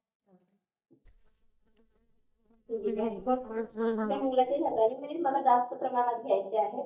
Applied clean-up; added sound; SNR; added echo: neural mask model DeepFilterNet 3.